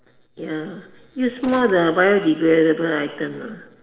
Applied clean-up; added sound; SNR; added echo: neural separator model SepFormer DNS4.